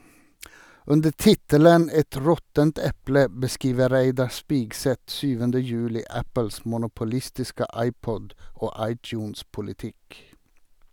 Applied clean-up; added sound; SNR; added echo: none; none; none; none.